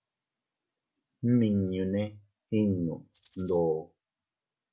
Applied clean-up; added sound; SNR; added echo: none; Rattle (instrument); 17 dB; none.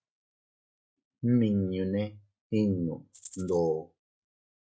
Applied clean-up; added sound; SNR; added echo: neural mask model RNNoise.